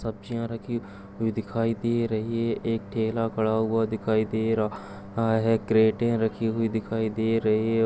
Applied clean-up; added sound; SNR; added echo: none; none; none; none.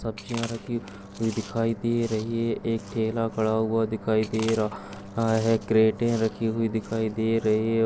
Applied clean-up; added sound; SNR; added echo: none; Chewing, mastication; 20 dB; none.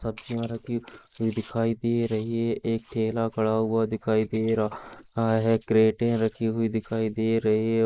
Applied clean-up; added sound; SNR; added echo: neural mask model Resemble Enhance denoiser.